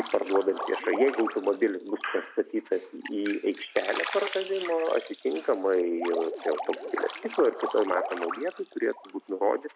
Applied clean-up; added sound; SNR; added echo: none; Drip; 10 dB; none.